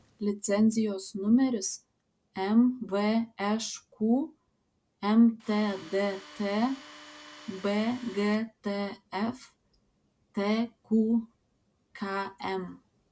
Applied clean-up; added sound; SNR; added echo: none; Tools; 19 dB; none.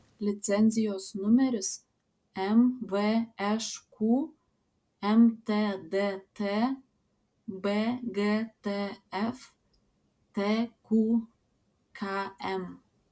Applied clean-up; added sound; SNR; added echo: none; none; none; none.